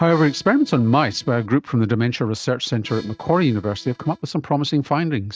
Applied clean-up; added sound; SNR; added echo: neural mask model RNNoise.